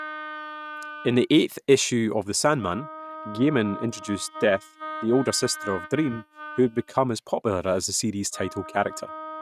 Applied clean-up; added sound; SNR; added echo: neural mask model RNNoise.